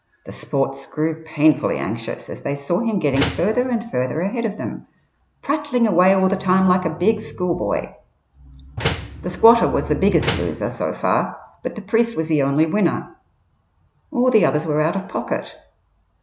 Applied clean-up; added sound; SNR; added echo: none; Slam; 7 dB; none.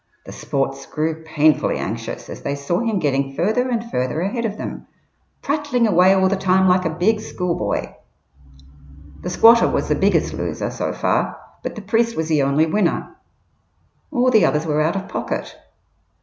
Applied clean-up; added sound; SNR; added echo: none; none; none; none.